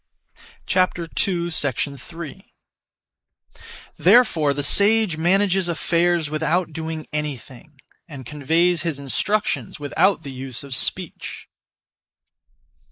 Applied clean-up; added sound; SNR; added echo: neural mask model Resemble Enhance denoiser.